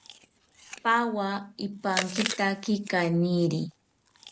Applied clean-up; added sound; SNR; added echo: none; Chewing, mastication; 11 dB; none.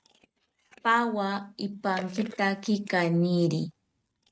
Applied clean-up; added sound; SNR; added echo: neural mask model RNNoise.